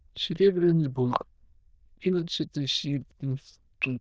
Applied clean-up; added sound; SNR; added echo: neural diffusion model UNIVERSE++.